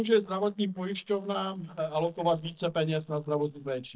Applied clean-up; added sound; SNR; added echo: neural mask model DeepFilterNet 3.